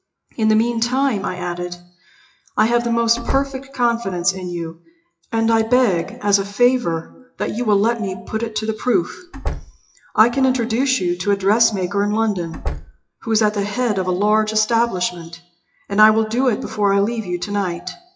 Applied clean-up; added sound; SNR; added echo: classical method WPE with log-MMSE.